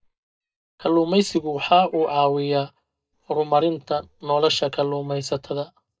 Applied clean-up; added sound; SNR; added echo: neural mask model DeepFilterNet 3.